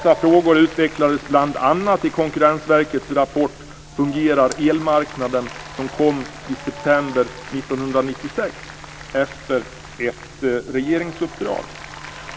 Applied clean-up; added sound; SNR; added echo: none; Applause + Raindrop; 18 dB; none.